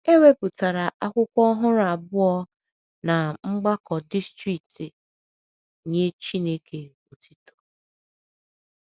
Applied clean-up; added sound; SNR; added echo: none; none; none; none.